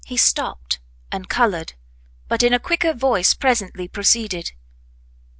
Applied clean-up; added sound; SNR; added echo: none; none; none; none.